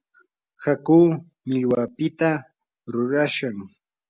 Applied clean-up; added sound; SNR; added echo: none; none; none; none.